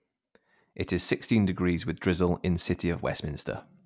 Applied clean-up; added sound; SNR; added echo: none; none; none; none.